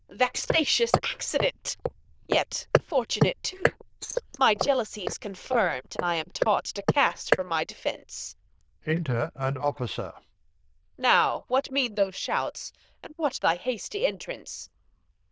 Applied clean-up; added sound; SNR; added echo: neural diffusion model UNIVERSE++.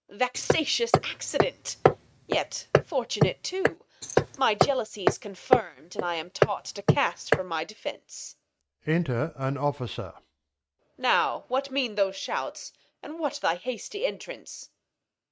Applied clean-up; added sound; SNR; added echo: neural mask model RNNoise.